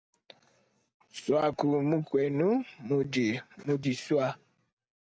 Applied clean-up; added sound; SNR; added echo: none; none; none; none.